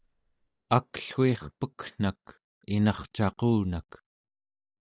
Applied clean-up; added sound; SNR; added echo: neural mask model DeepFilterNet 3.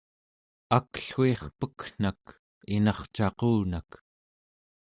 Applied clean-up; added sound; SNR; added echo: none; none; none; none.